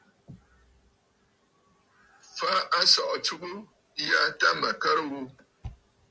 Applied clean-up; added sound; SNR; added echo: none; none; none; none.